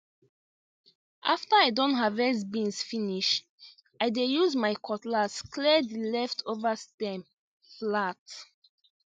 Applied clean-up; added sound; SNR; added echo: none; none; none; none.